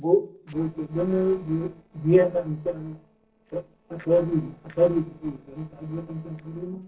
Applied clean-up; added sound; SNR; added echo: neural separator model SepFormer DNS4.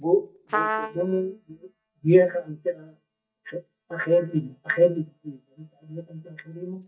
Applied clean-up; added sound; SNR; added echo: neural mask model DeepFilterNet 3.